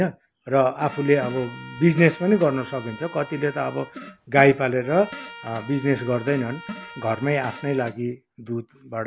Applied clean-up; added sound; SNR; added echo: none; Fart + Trumpet; 16 dB; none.